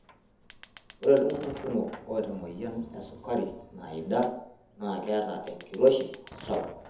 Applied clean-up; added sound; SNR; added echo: none; Fire; 19 dB; reverberation time 0.7 s.